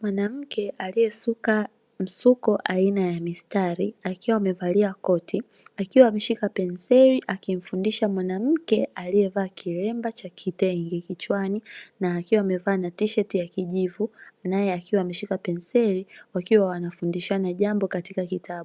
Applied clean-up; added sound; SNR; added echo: none; none; none; none.